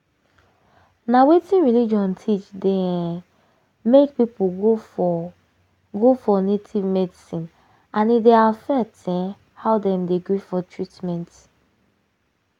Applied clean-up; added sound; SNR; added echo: none; none; none; none.